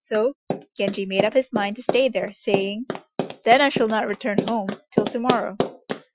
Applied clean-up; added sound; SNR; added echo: classical method Wiener filter.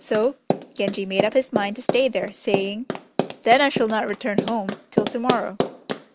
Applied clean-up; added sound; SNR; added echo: none; Run; 4 dB; none.